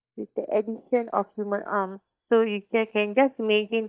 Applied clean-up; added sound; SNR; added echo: neural mask model DeepFilterNet 3.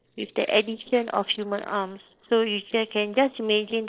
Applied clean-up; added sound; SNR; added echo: neural separator model SepFormer DNS4.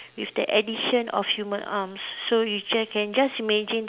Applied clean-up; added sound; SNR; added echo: none; none; none; none.